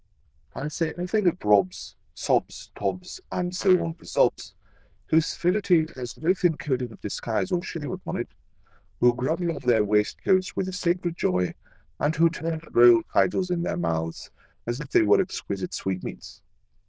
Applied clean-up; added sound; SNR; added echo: neural diffusion model UNIVERSE++.